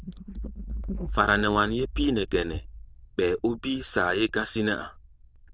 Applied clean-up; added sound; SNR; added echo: neural diffusion model UNIVERSE++.